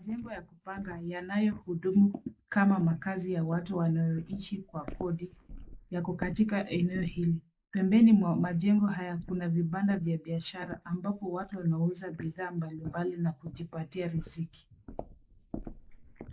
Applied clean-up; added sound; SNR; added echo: neural mask model Resemble Enhance denoiser.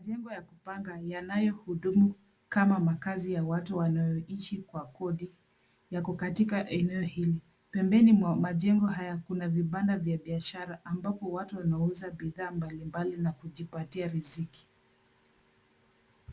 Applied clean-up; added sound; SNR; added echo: none; none; none; none.